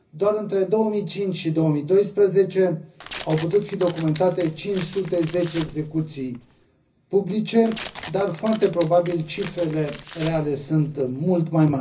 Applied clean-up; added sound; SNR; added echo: none; Tearing; 16 dB; reverberation time 0.4 s.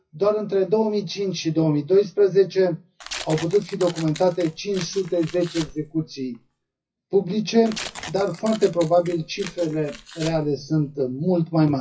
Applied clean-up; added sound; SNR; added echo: classical method WPE with log-MMSE.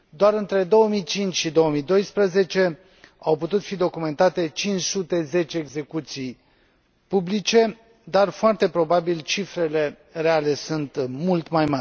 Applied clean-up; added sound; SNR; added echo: none; none; none; none.